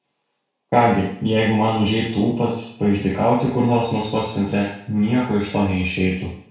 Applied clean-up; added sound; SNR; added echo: none; none; none; reverberation time 0.6 s.